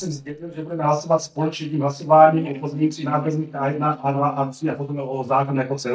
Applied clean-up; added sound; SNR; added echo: neural mask model DeepFilterNet 3.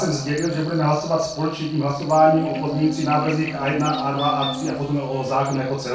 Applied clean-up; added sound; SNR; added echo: none; Buzz; 11 dB; reverberation time 0.3 s.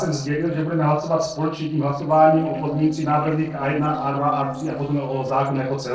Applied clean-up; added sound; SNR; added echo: neural separator model SepFormer DNS4.